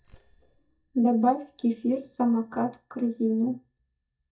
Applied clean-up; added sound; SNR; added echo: neural mask model DeepFilterNet 3.